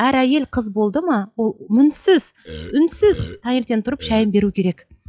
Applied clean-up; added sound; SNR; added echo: classical method log-MMSE.